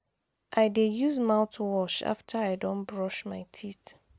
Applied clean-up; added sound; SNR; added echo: none; none; none; none.